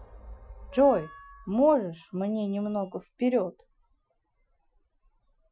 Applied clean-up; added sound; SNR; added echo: classical method Wiener filter.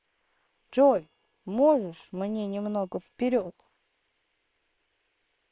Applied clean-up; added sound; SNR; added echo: neural separator model SepFormer WHAM!.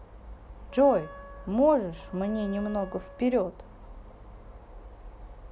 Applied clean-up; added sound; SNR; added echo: none; Wind instrument, woodwind instrument; 19 dB; none.